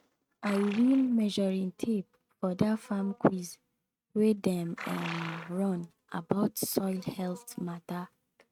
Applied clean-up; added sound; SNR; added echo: neural mask model RNNoise.